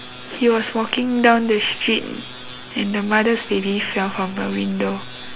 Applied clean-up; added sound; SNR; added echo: none; none; none; none.